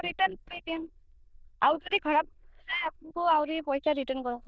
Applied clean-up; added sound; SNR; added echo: neural diffusion model UNIVERSE++.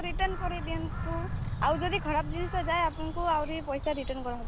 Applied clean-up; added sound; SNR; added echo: none; Bird vocalization, bird call, bird song; 2 dB; none.